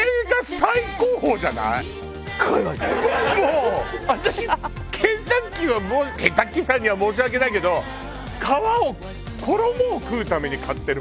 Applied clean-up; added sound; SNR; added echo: none; Chicken, rooster; 20 dB; none.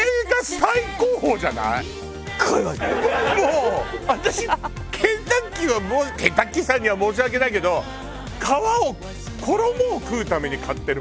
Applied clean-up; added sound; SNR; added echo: none; none; none; none.